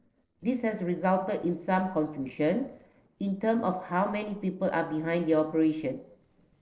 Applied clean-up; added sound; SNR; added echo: neural separator model SepFormer DNS4.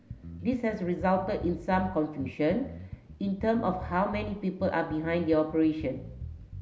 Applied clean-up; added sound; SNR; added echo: none; Bass guitar; 13 dB; none.